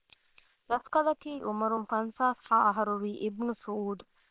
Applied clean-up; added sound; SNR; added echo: neural separator model SepFormer WHAM!.